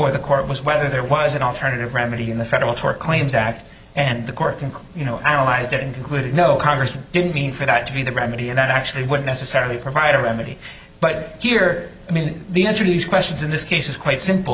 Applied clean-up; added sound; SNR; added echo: none; none; none; none.